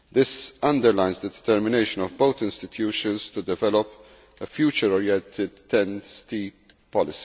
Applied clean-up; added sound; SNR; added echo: none; none; none; none.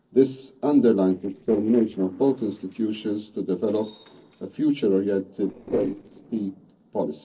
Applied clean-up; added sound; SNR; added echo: neural separator model SepFormer DNS4.